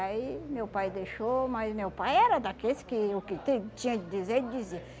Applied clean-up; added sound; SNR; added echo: none; none; none; none.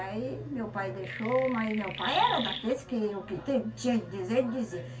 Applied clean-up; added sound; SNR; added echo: none; Chirp, tweet; 8 dB; reverberation time 0.2 s.